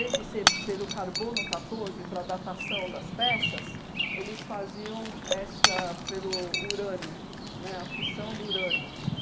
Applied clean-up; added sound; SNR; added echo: none; Bird vocalization, bird call, bird song + Shatter / Crushing; -4 dB; none.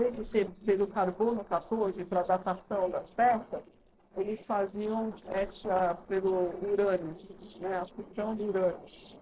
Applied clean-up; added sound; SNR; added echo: neural separator model SepFormer DNS4.